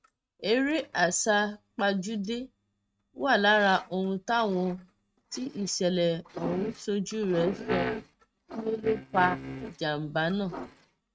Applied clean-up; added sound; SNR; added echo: neural mask model RNNoise.